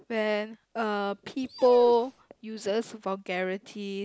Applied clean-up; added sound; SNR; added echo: none; Dog; 17 dB; none.